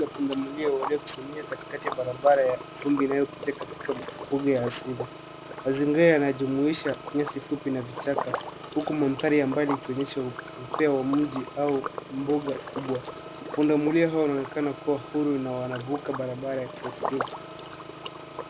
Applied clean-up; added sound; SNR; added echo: none; Liquid + Engine; 10 dB; none.